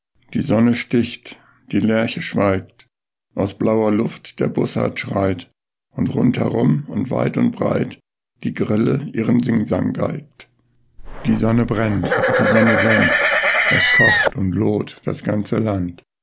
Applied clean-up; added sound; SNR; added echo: none; Livestock, farm animals, working animals; -3 dB; none.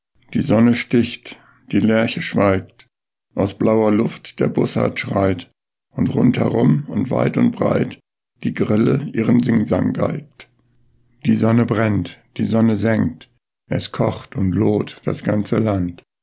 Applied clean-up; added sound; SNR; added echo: none; none; none; none.